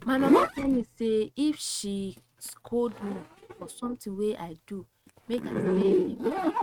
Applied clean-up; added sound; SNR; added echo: neural mask model RNNoise.